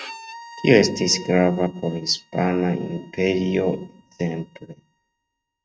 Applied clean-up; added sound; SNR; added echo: neural mask model RNNoise.